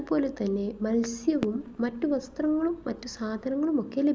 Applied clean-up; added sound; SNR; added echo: none; Fireworks; 17 dB; none.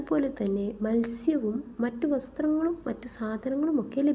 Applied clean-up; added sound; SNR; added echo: none; none; none; none.